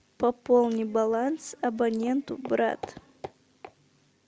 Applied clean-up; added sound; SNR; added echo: none; Walk, footsteps; 18 dB; none.